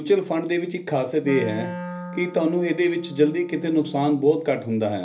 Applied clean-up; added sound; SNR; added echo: none; Wind instrument, woodwind instrument; 12 dB; reverberation time 0.3 s.